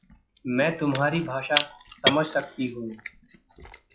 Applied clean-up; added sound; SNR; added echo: classical method log-MMSE.